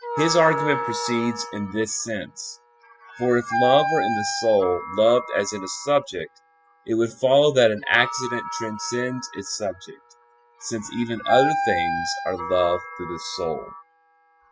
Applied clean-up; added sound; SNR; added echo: classical method spectral subtraction.